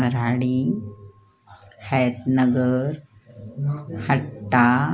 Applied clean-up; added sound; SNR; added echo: none; none; none; none.